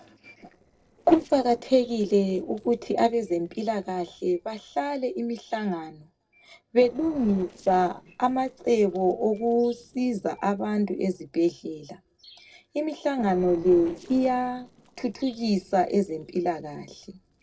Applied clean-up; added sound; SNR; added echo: neural separator model SepFormer DNS4.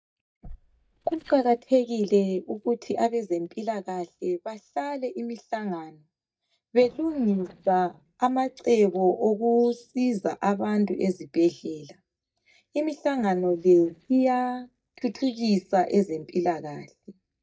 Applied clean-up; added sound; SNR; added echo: neural mask model DeepFilterNet 3.